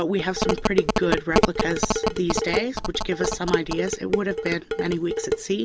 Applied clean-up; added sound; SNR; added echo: none; Telephone + Dishes, pots, and pans; -1 dB; none.